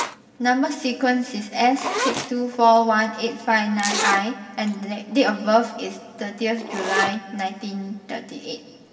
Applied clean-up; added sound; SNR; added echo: none; Zipper (clothing); 10 dB; reverberation time 1.8 s.